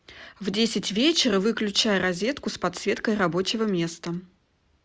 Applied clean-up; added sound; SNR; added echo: none; none; none; none.